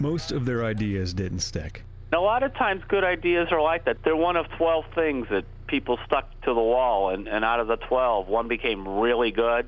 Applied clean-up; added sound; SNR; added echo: none; Bus; 17 dB; none.